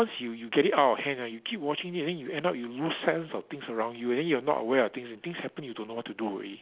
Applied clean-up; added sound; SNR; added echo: none; none; none; none.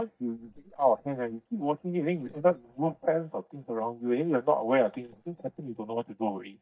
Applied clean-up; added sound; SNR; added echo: neural mask model DeepFilterNet 3.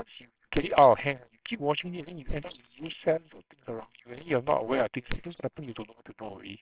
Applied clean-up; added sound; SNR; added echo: neural separator model SepFormer WHAMR!.